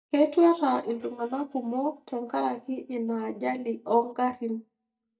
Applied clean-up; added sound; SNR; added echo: neural mask model DeepFilterNet 3.